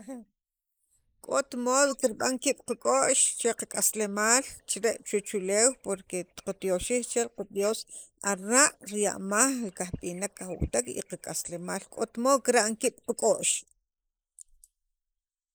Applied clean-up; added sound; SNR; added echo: neural mask model Resemble Enhance denoiser.